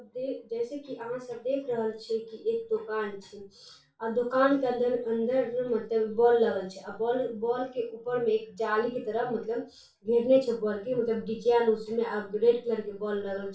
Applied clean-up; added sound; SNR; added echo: none; none; none; reverberation time 0.2 s.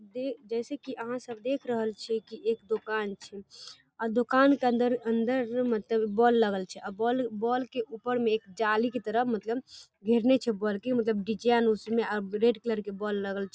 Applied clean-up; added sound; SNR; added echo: none; none; none; none.